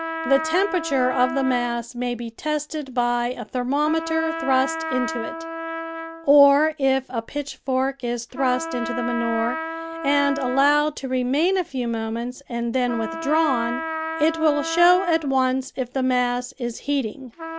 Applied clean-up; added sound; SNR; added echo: none; Trumpet; 9 dB; none.